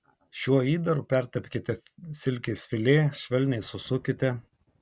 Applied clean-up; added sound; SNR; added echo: none; none; none; none.